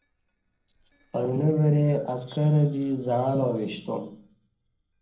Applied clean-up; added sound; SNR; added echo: neural separator model SepFormer DNS4.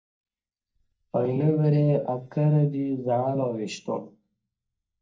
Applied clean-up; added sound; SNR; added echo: neural mask model DeepFilterNet 3.